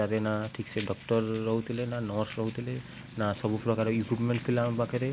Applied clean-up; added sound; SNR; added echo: none; none; none; none.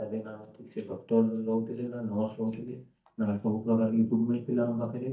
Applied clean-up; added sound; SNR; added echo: neural mask model DeepFilterNet 3.